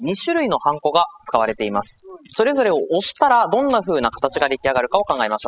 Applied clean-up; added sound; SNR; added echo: classical method spectral subtraction.